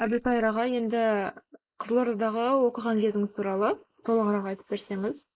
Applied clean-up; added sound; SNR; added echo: neural mask model Resemble Enhance denoiser.